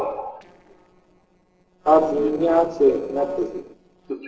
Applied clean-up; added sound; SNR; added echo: neural separator model SepFormer DNS4.